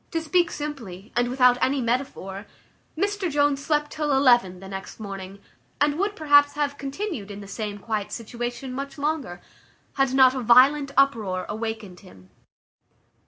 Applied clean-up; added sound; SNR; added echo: none; none; none; none.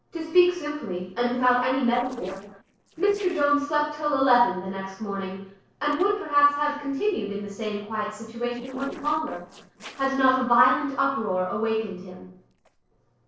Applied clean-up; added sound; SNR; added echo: neural separator model SepFormer DNS4.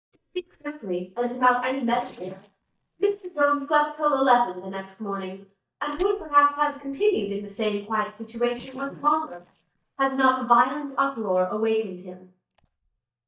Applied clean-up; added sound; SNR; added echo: neural mask model DeepFilterNet 3.